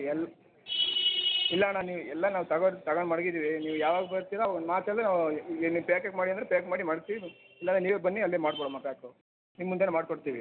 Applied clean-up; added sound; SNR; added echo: none; none; none; none.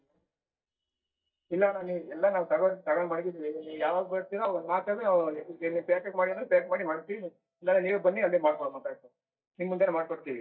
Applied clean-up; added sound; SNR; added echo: neural mask model DeepFilterNet 3.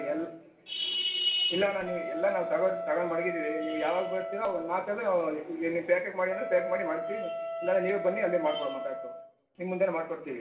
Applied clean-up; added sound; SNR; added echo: none; Wind instrument, woodwind instrument; 8 dB; reverberation time 0.7 s.